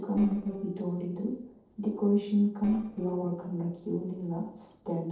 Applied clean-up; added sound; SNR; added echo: neural separator model SepFormer DNS4.